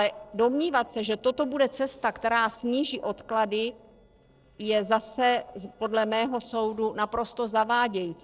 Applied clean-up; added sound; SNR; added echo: neural separator model SepFormer DNS4.